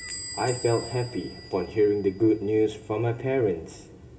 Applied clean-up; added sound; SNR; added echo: none; Squeak / Bell; 15 dB; reverberation time 1.1 s.